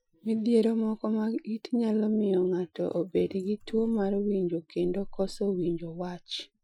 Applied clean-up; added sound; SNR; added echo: classical method Wiener filter.